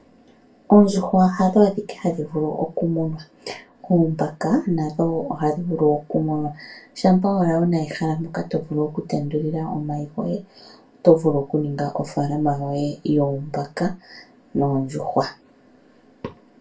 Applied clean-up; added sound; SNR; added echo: none; none; none; reverberation time 0.2 s.